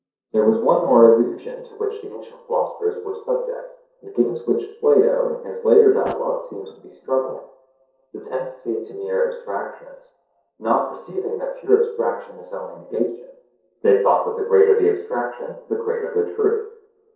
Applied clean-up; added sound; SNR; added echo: neural separator model SepFormer DNS4.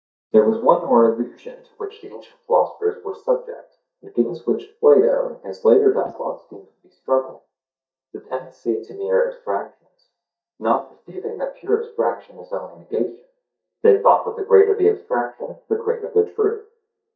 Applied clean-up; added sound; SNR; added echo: neural mask model DeepFilterNet 3.